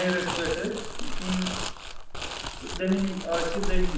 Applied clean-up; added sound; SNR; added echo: none; Crumpling, crinkling; -1 dB; reverberation time 0.8 s.